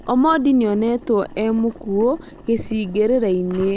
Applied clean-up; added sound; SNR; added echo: none; Boiling; 18 dB; none.